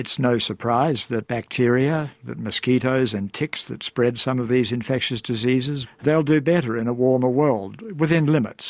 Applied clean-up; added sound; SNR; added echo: none; none; none; none.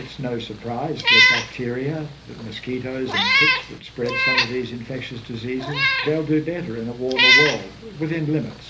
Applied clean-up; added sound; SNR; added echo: none; Meow; -4 dB; reverberation time 0.3 s.